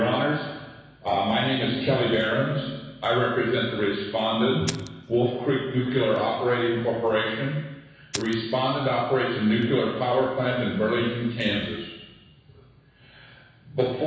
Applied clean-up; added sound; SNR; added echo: none; Fire; 16 dB; reverberation time 1.1 s.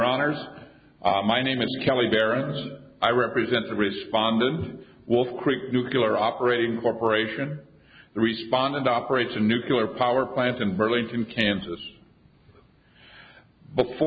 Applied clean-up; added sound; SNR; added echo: none; none; none; none.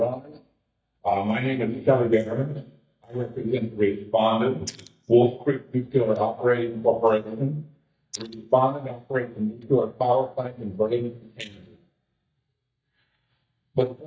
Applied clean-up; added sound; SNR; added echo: neural mask model DeepFilterNet 3.